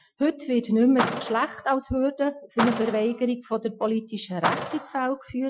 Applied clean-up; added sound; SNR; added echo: classical method Wiener filter.